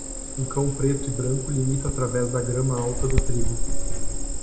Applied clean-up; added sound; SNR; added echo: none; Cricket; -2 dB; reverberation time 0.7 s.